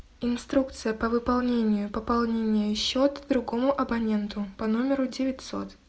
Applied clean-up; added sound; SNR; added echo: none; none; none; none.